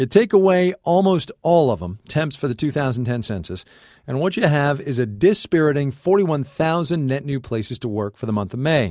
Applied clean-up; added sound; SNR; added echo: none; none; none; none.